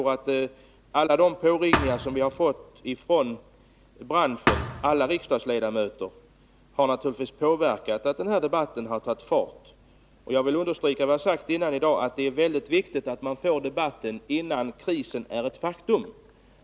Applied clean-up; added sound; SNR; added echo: none; Thump, thud; 4 dB; none.